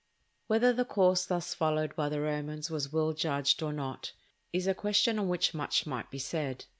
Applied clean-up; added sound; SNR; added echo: none; none; none; none.